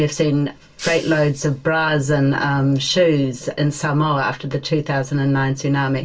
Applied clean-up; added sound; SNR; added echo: none; Shatter; 18 dB; reverberation time 0.2 s.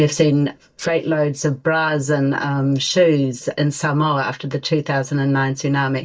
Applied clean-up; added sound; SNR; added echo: neural mask model DeepFilterNet 3.